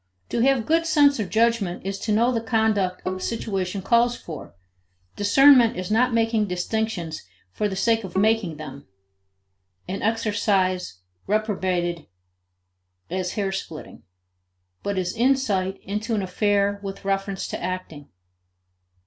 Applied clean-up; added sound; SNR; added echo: none; Bowed string instrument; 14 dB; none.